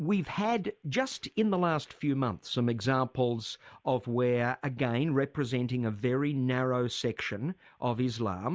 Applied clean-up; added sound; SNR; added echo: none; none; none; none.